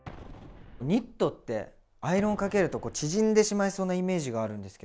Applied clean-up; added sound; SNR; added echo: none; Explosion; 19 dB; none.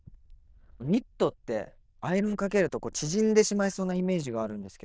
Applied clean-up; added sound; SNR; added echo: neural diffusion model UNIVERSE++.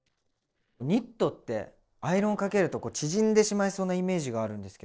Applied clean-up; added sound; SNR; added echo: neural separator model SepFormer DNS4.